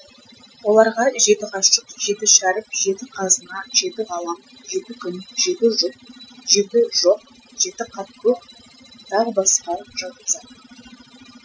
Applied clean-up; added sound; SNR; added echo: classical method Wiener filter.